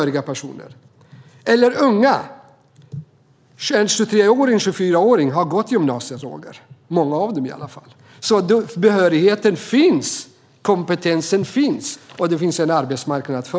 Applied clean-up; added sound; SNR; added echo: none; none; none; none.